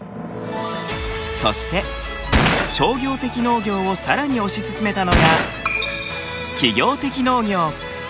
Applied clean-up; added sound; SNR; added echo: none; Gunshot, gunfire; 0 dB; none.